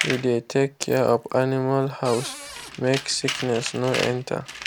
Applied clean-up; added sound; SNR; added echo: none; Cupboard open or close + Tools; 10 dB; none.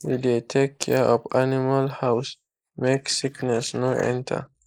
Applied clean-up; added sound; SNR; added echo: neural mask model Resemble Enhance denoiser.